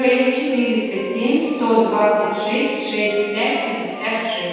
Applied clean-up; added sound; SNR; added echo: none; Wind instrument, woodwind instrument; 17 dB; reverberation time 2.0 s.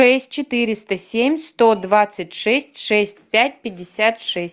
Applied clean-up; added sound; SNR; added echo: none; none; none; none.